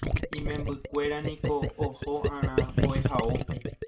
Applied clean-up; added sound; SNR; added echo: none; Gurgling; -4 dB; reverberation time 0.2 s.